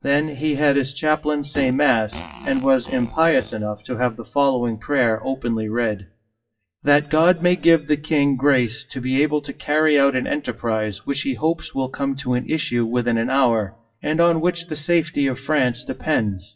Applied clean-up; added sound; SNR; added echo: classical method WPE with log-MMSE.